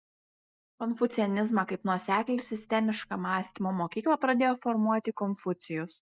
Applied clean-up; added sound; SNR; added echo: neural mask model Resemble Enhance denoiser.